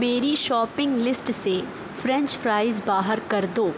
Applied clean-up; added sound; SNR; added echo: none; none; none; none.